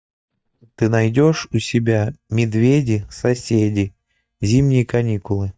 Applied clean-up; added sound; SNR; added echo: neural mask model DeepFilterNet 3.